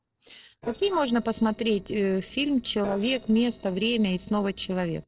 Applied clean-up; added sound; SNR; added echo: neural separator model SepFormer DNS4.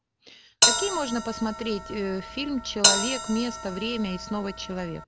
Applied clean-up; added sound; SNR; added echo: none; Bell; -3 dB; none.